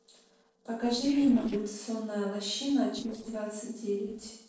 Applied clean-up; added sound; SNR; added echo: neural separator model SepFormer DNS4.